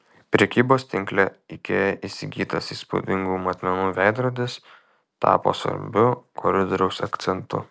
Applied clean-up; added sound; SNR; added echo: none; none; none; none.